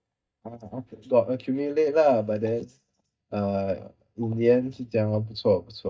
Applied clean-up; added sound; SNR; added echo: neural mask model DeepFilterNet 3.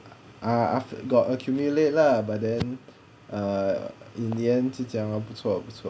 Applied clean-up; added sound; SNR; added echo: none; none; none; none.